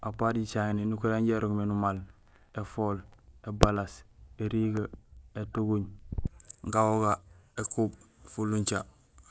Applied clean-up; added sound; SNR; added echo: neural mask model Resemble Enhance denoiser.